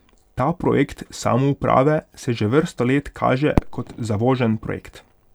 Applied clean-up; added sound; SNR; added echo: none; Fireworks; 12 dB; none.